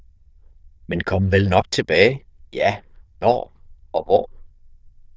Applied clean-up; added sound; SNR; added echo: neural diffusion model UNIVERSE++.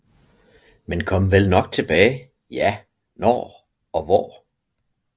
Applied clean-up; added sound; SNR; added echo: none; none; none; none.